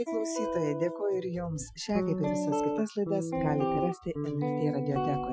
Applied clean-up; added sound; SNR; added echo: classical method Wiener filter.